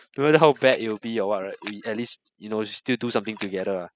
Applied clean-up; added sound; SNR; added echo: classical method spectral subtraction.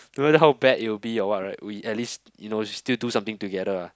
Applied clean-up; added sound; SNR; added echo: none; none; none; none.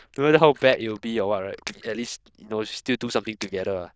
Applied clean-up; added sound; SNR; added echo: neural diffusion model UNIVERSE++.